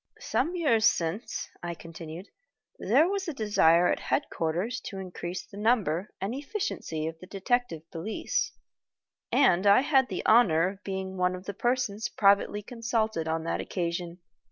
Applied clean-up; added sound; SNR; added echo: none; none; none; none.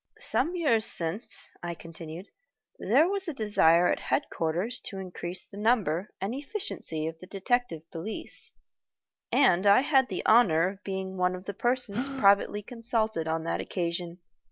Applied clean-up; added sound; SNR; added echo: none; Gasp; 11 dB; none.